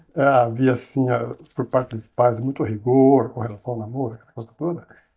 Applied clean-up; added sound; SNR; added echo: neural mask model DeepFilterNet 3.